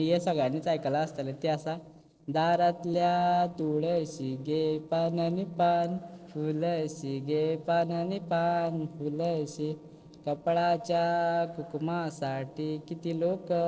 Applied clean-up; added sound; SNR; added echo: neural separator model SepFormer DNS4.